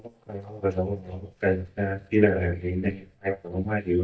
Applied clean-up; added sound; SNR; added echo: neural mask model DeepFilterNet 3.